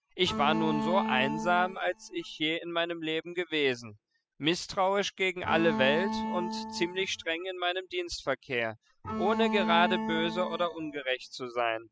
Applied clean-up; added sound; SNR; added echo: classical method spectral subtraction.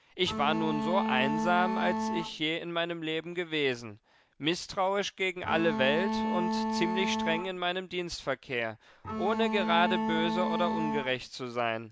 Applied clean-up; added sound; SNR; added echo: none; Bowed string instrument; 0 dB; none.